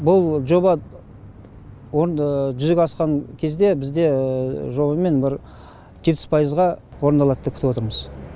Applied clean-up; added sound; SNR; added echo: none; none; none; none.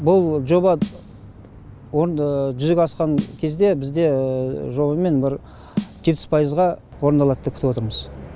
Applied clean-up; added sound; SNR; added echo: none; Snare drum; 14 dB; none.